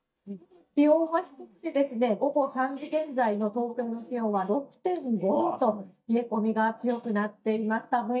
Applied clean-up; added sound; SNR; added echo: neural mask model DeepFilterNet 3.